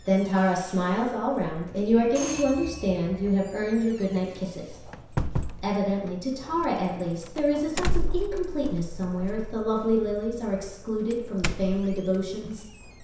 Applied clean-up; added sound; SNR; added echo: none; Doorbell; 6 dB; reverberation time 0.7 s.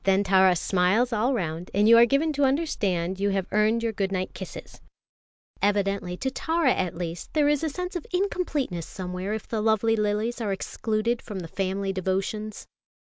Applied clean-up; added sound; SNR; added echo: none; none; none; none.